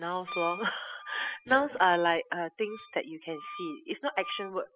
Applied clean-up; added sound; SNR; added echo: classical method spectral subtraction.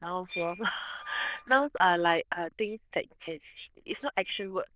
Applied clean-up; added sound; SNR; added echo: neural diffusion model UNIVERSE++.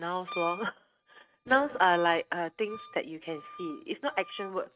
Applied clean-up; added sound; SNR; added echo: neural mask model RNNoise.